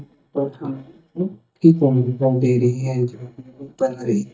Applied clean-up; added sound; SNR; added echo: neural mask model DeepFilterNet 3.